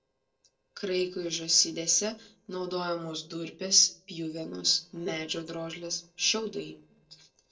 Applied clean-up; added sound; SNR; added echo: neural separator model SepFormer DNS4.